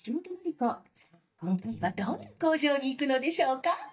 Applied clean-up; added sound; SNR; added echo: neural mask model DeepFilterNet 3.